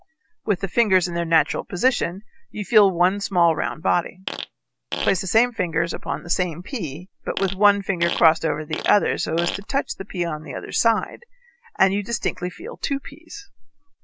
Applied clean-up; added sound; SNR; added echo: none; Fart; 10 dB; none.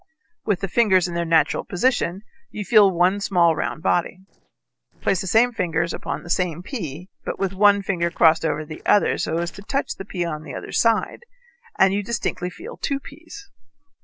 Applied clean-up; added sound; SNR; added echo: neural separator model SepFormer DNS4.